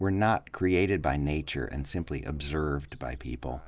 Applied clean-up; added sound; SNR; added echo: none; none; none; none.